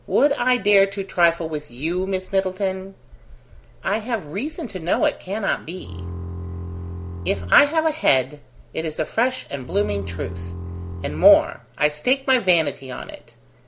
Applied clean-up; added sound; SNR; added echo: none; Bowed string instrument; 8 dB; none.